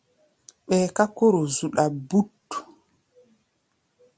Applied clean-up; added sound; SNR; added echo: none; none; none; none.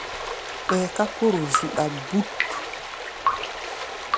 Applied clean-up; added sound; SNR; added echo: none; Drip + Stream; 1 dB; none.